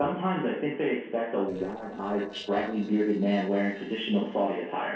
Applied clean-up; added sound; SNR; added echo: neural separator model SepFormer DNS4.